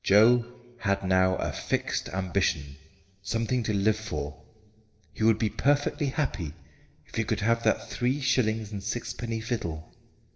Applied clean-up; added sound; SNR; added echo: neural separator model SepFormer DNS4.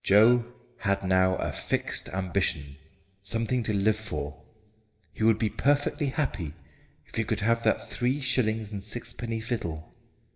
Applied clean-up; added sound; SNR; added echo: neural mask model DeepFilterNet 3.